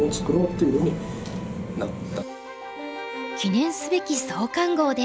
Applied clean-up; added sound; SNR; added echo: none; Bowed string instrument; 16 dB; none.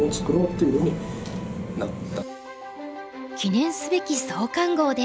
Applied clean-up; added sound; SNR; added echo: none; none; none; none.